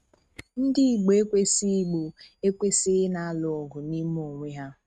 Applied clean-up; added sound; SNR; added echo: neural mask model RNNoise.